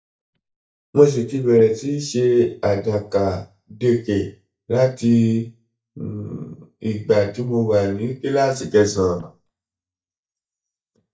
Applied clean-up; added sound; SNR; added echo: neural mask model DeepFilterNet 3.